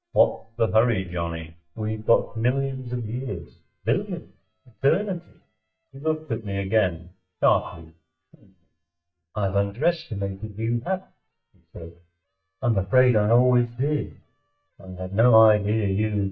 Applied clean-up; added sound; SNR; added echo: neural mask model DeepFilterNet 3.